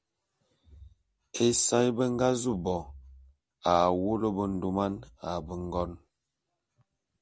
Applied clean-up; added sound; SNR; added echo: none; none; none; none.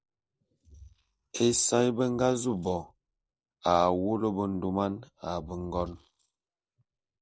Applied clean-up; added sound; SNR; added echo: neural mask model Resemble Enhance denoiser.